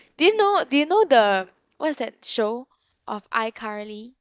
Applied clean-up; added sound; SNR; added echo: neural mask model DeepFilterNet 3.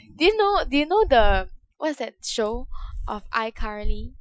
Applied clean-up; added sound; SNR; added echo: classical method Wiener filter.